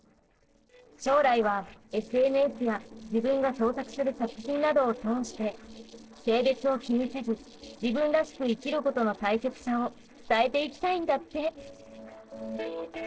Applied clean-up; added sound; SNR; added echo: neural separator model SepFormer DNS4.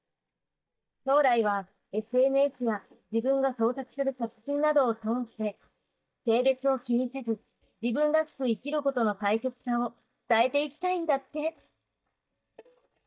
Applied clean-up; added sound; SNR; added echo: neural mask model DeepFilterNet 3.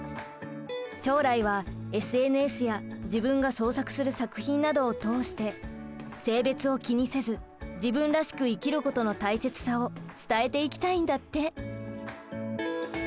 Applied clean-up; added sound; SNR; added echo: none; none; none; none.